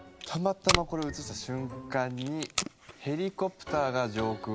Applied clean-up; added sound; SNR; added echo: none; Packing tape, duct tape; 5 dB; none.